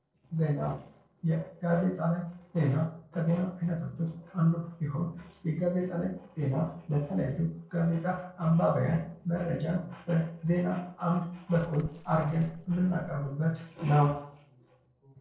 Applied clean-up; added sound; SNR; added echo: neural separator model SepFormer DNS4.